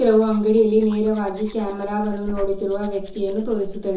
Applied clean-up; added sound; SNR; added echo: none; Domestic sounds, home sounds; 12 dB; reverberation time 0.7 s.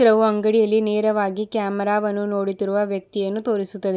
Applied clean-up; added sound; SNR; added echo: none; none; none; none.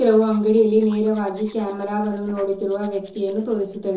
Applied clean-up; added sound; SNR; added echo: neural separator model SepFormer DNS4.